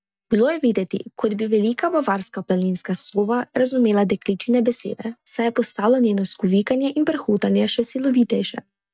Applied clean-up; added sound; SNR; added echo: neural mask model DeepFilterNet 3.